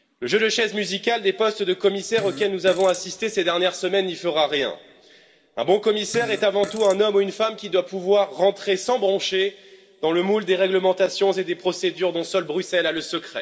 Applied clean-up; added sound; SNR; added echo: none; Fart; 17 dB; reverberation time 0.8 s.